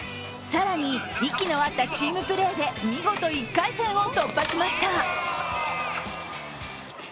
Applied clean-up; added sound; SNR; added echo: none; Cutlery, silverware; 13 dB; none.